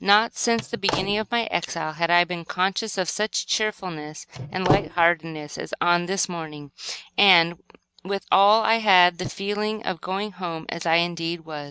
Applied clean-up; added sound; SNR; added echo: neural mask model RNNoise.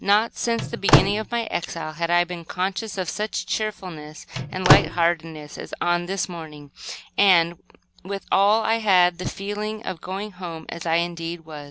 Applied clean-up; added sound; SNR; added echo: none; Slam / Microwave oven; -4 dB; none.